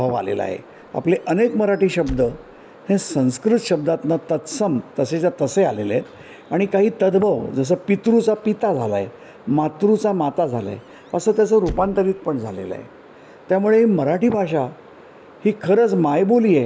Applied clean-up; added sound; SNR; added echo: none; Squeak / Slam; 18 dB; none.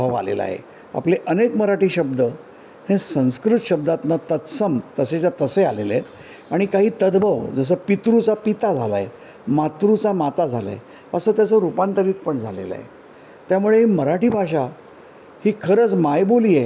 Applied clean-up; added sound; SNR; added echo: none; none; none; none.